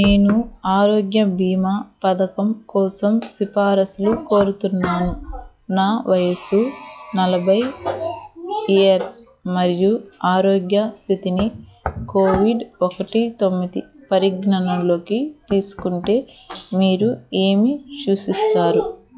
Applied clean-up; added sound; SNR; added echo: classical method log-MMSE.